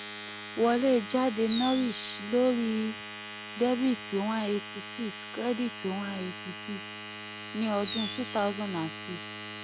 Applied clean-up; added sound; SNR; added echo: none; Domestic sounds, home sounds + Fireworks; 10 dB; none.